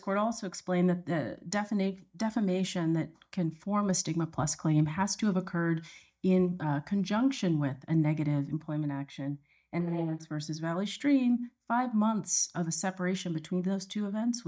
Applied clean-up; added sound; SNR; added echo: neural mask model DeepFilterNet 3.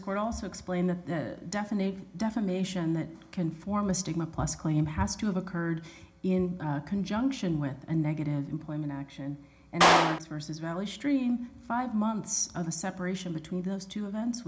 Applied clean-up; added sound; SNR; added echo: none; Clapping; -3 dB; reverberation time 0.4 s.